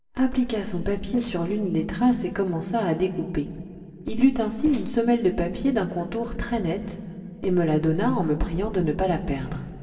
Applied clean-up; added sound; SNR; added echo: neural separator model SepFormer DNS4.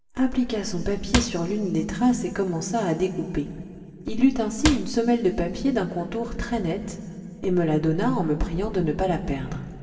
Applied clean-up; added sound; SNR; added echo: none; Cupboard open or close / Drawer open or close; 5 dB; reverberation time 2.3 s.